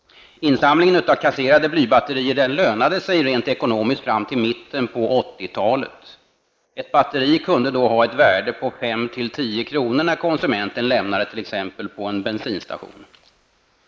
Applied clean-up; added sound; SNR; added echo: neural mask model Resemble Enhance denoiser.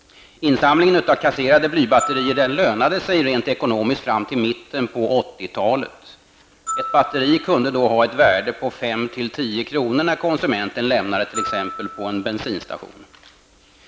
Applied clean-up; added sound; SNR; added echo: none; Glockenspiel; 16 dB; none.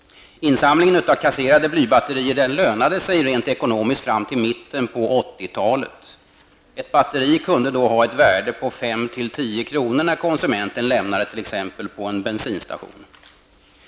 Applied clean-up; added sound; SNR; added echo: none; none; none; none.